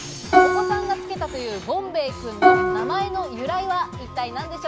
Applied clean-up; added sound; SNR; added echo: none; Plucked string instrument; -4 dB; none.